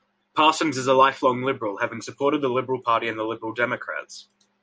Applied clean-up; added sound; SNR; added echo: none; none; none; none.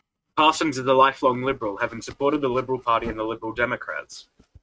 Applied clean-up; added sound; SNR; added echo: neural mask model RNNoise.